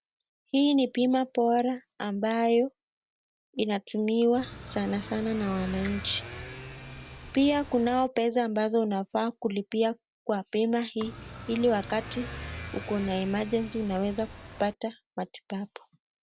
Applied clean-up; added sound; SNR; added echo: none; Motorcycle / Accelerating, revving, vroom; 13 dB; none.